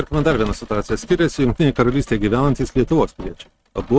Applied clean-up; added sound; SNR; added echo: neural mask model RNNoise.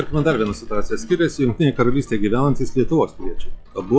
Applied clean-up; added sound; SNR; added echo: classical method log-MMSE.